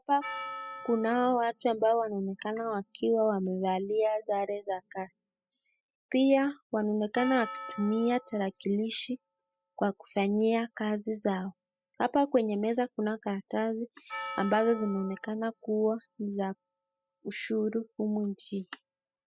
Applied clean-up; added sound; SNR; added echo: classical method spectral subtraction.